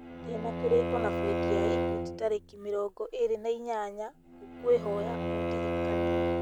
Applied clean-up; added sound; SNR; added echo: none; Bowed string instrument; 0 dB; none.